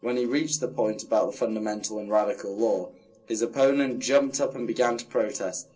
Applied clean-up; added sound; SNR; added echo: none; none; none; reverberation time 0.2 s.